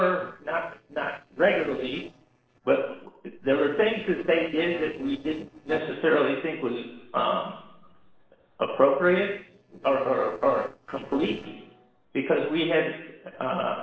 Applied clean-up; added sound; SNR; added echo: neural separator model SepFormer DNS4.